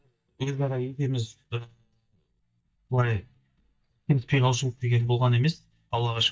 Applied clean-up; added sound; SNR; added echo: neural mask model DeepFilterNet 3.